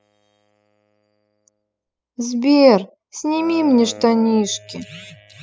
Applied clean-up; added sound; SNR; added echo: classical method spectral subtraction.